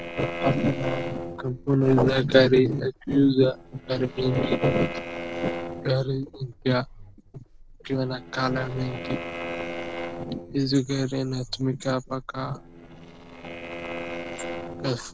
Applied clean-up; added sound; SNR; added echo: neural separator model SepFormer DNS4.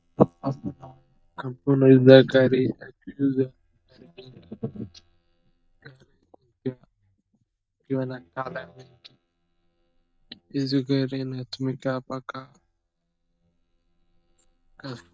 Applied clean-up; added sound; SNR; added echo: neural mask model DeepFilterNet 3.